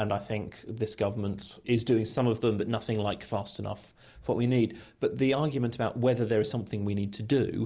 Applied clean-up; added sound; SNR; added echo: none; none; none; none.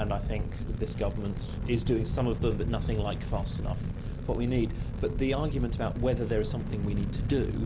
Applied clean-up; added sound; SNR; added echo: none; Fire; 0 dB; none.